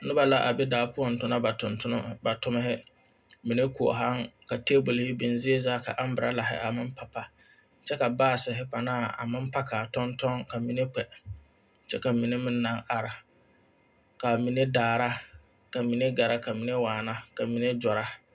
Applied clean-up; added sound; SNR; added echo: none; none; none; reverberation time 0.2 s.